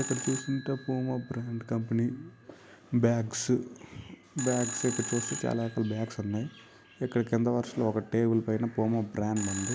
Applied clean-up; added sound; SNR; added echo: none; Telephone; 12 dB; none.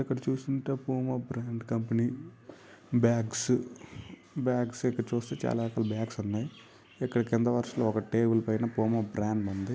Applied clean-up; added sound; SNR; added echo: none; none; none; none.